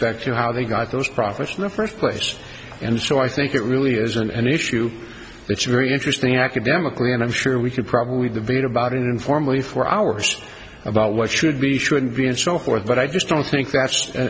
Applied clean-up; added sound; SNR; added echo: none; none; none; none.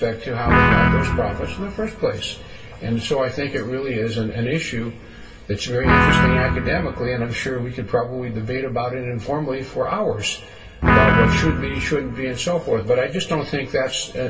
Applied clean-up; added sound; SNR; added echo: none; Guitar; -3 dB; reverberation time 0.2 s.